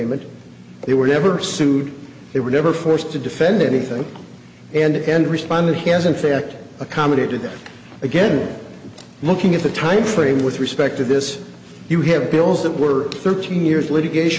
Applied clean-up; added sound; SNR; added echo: none; none; none; none.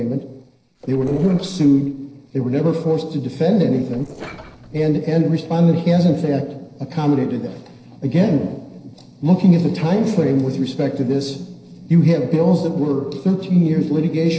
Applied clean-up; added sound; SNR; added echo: neural separator model SepFormer DNS4.